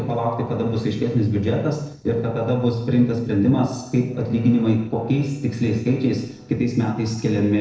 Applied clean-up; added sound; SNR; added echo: neural separator model SepFormer DNS4.